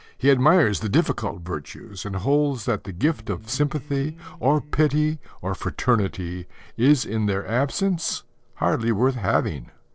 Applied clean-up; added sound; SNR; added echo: neural separator model SepFormer DNS4.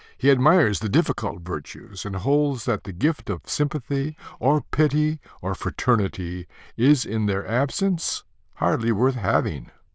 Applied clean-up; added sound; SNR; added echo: neural diffusion model UNIVERSE++.